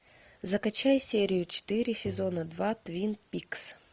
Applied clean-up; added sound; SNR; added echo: none; Tap; 15 dB; none.